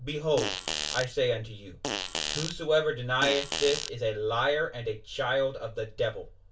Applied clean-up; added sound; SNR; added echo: none; Fart; 3 dB; reverberation time 0.2 s.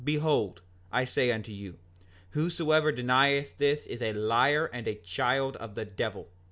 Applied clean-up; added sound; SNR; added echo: none; none; none; none.